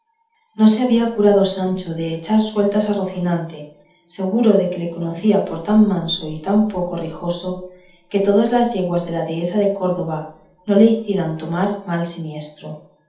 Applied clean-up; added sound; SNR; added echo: none; none; none; reverberation time 0.6 s.